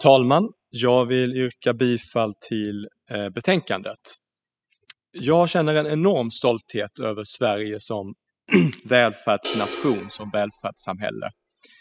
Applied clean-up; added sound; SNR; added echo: classical method spectral subtraction.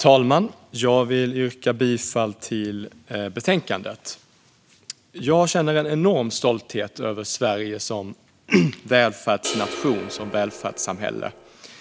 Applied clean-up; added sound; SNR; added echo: none; Crash cymbal; 11 dB; none.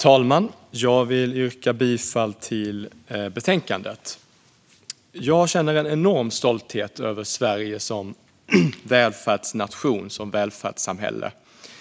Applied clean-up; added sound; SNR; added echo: none; none; none; none.